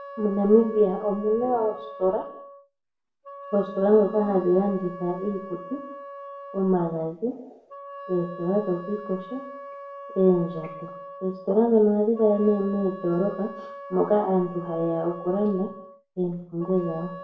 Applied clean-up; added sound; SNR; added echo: none; Wind instrument, woodwind instrument; 15 dB; reverberation time 0.5 s.